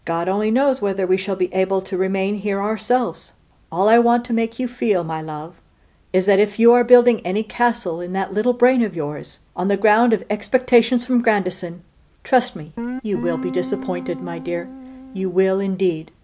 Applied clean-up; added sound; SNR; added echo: none; Guitar; 10 dB; none.